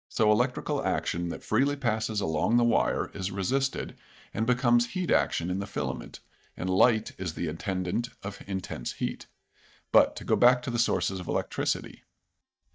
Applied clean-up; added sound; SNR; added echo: neural mask model DeepFilterNet 3.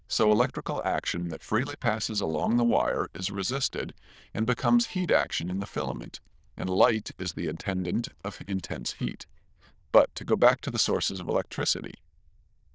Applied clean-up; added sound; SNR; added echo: neural diffusion model UNIVERSE++.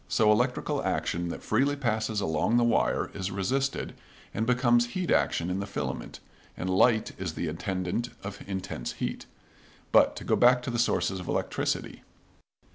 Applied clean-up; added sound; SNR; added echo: none; none; none; none.